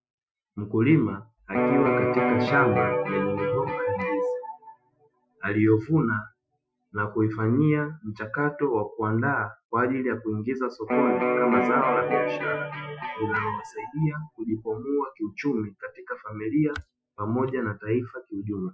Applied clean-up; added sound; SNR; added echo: classical method Wiener filter.